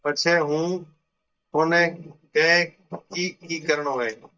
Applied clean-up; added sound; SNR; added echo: neural mask model DeepFilterNet 3.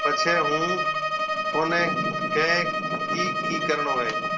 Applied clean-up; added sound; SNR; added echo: none; Bowed string instrument; -1 dB; reverberation time 0.2 s.